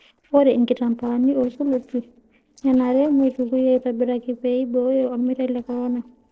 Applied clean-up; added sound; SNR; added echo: neural separator model SepFormer DNS4.